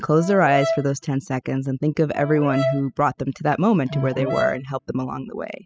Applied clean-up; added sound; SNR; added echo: classical method spectral subtraction.